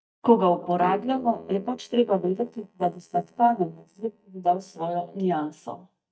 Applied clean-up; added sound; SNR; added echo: neural mask model DeepFilterNet 3.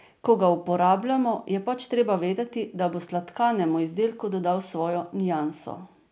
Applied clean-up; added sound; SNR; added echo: none; none; none; none.